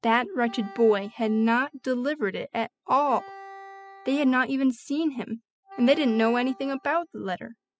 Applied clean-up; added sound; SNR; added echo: classical method spectral subtraction.